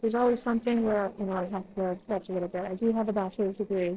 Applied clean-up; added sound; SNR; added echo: neural separator model SepFormer DNS4.